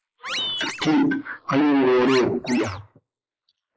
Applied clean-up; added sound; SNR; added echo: neural mask model Resemble Enhance denoiser.